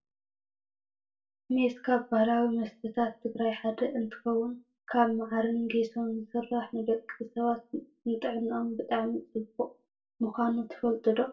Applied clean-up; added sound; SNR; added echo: none; none; none; reverberation time 0.2 s.